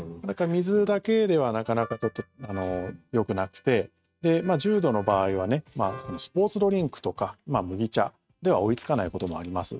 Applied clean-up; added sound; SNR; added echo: neural mask model RNNoise.